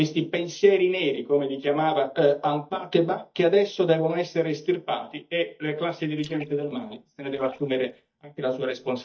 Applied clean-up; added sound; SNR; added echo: neural mask model DeepFilterNet 3.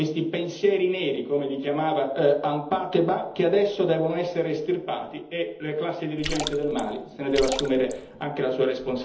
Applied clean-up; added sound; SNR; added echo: none; Splash, splatter; 9 dB; reverberation time 1.2 s.